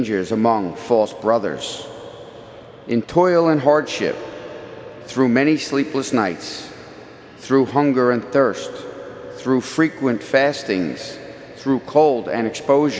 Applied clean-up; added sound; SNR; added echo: none; none; none; none.